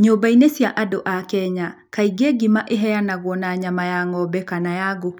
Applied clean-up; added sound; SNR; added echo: none; none; none; none.